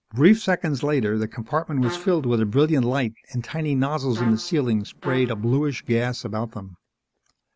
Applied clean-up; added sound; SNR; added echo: none; Trumpet; 14 dB; none.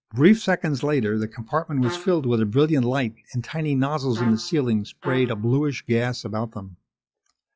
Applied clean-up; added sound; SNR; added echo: classical method log-MMSE.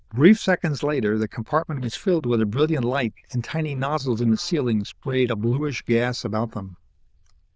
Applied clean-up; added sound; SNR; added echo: neural diffusion model UNIVERSE++.